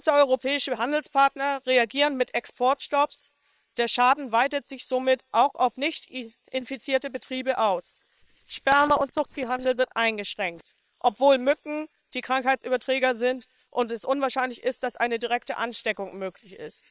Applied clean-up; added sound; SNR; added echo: neural separator model SepFormer WHAM!.